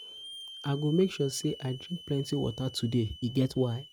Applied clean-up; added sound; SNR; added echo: neural mask model RNNoise.